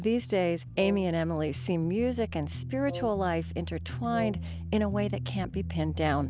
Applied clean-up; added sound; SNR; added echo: none; Brass instrument; 16 dB; none.